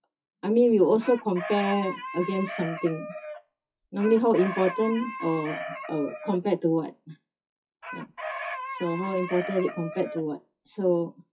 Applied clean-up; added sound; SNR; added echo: classical method WPE with log-MMSE.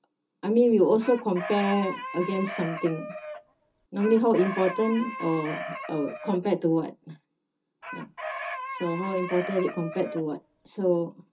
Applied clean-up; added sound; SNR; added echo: none; Chicken, rooster; 10 dB; reverberation time 0.2 s.